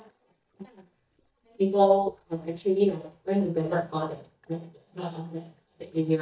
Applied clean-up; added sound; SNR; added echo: neural mask model DeepFilterNet 3.